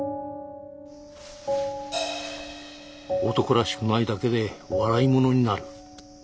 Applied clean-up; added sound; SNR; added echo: none; Crash cymbal; 16 dB; none.